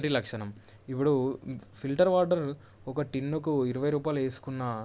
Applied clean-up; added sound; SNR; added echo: none; none; none; none.